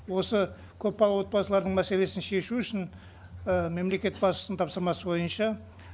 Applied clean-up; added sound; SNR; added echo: none; none; none; none.